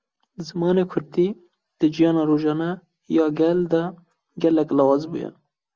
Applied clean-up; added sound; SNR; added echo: none; none; none; none.